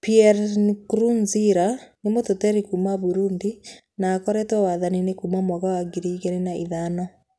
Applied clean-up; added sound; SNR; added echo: none; none; none; none.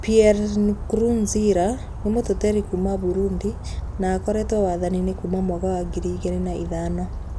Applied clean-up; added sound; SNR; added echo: none; Bird vocalization, bird call, bird song; 8 dB; none.